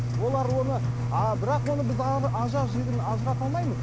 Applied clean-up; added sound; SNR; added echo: none; Engine; -2 dB; none.